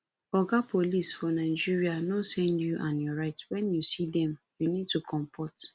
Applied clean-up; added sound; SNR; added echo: none; none; none; none.